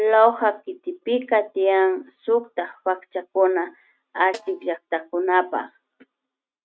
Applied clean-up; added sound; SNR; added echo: neural mask model RNNoise.